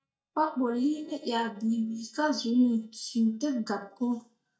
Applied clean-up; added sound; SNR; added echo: neural mask model DeepFilterNet 3.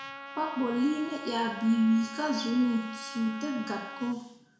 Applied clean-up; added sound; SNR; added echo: none; Trumpet; 13 dB; reverberation time 0.7 s.